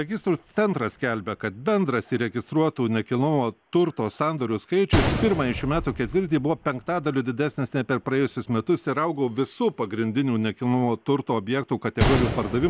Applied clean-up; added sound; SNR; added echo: none; Gunshot, gunfire; 8 dB; none.